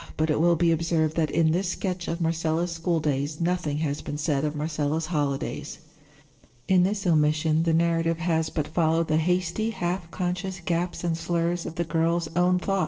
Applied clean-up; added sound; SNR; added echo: neural separator model SepFormer DNS4.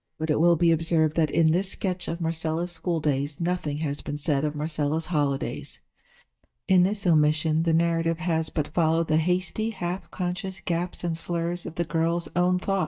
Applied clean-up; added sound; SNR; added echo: neural mask model DeepFilterNet 3.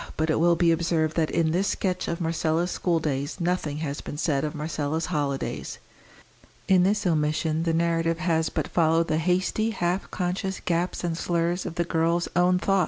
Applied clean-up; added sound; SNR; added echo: none; none; none; none.